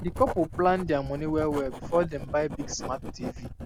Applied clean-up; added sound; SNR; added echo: none; Writing; 9 dB; none.